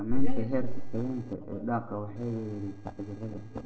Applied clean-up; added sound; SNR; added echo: neural separator model SepFormer DNS4.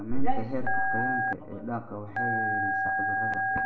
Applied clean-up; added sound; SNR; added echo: none; Telephone; 2 dB; reverberation time 0.8 s.